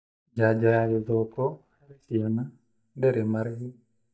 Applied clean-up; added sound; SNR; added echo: neural mask model DeepFilterNet 3.